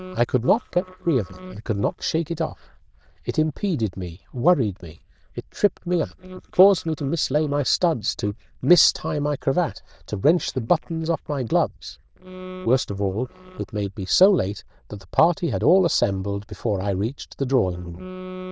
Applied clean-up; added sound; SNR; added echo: neural diffusion model UNIVERSE++.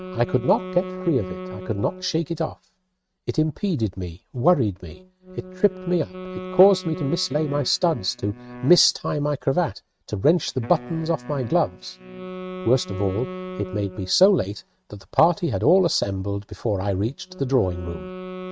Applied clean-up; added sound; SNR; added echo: neural mask model RNNoise.